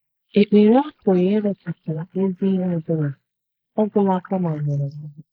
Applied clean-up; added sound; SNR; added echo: neural mask model Resemble Enhance denoiser.